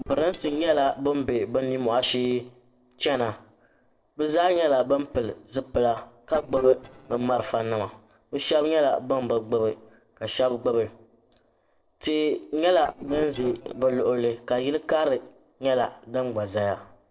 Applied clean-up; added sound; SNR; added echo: neural separator model SepFormer DNS4.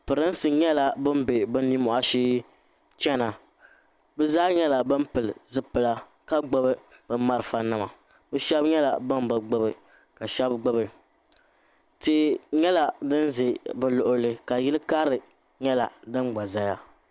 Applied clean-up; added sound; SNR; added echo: none; none; none; none.